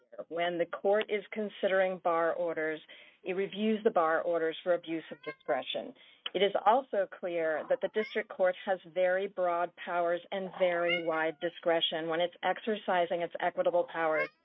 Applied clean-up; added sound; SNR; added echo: neural mask model RNNoise.